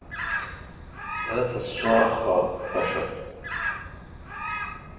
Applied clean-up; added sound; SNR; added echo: none; Bird; 5 dB; reverberation time 1.2 s.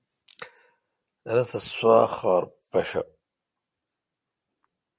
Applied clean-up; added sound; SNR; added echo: none; none; none; none.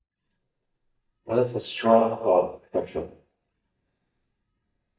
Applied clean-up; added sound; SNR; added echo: neural mask model DeepFilterNet 3.